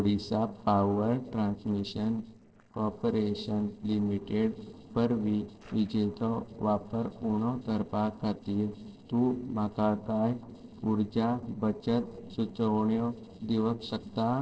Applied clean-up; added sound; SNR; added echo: neural separator model SepFormer DNS4.